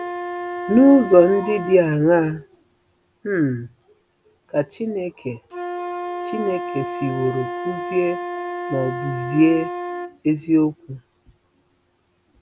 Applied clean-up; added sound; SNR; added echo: none; Wind instrument, woodwind instrument; 10 dB; none.